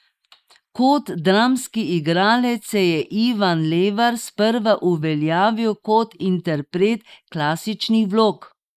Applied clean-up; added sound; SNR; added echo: neural mask model Resemble Enhance denoiser.